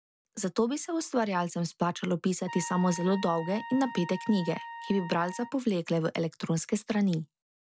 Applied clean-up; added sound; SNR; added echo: none; Trumpet; 12 dB; none.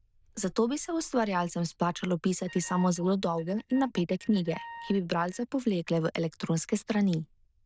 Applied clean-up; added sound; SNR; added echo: neural diffusion model UNIVERSE++.